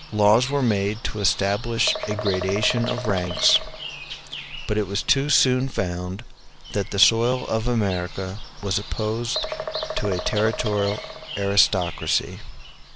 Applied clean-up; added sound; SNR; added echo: none; Bird vocalization, bird call, bird song; 10 dB; none.